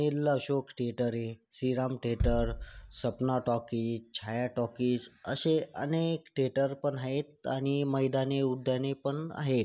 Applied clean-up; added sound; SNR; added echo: none; Bass drum; 8 dB; none.